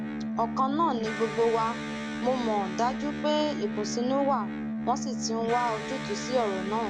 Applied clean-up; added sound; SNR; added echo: none; Electric guitar; 4 dB; none.